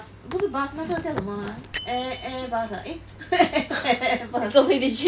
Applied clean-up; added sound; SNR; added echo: none; Bell; 17 dB; none.